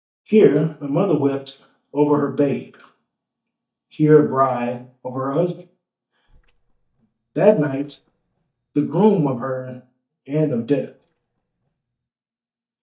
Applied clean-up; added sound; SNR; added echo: neural mask model DeepFilterNet 3.